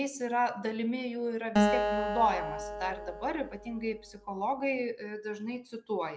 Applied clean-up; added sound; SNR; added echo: none; Acoustic guitar; 0 dB; none.